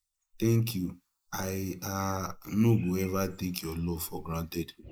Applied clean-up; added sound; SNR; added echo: neural mask model Resemble Enhance denoiser.